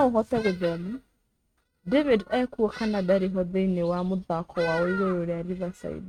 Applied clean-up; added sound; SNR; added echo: neural mask model RNNoise.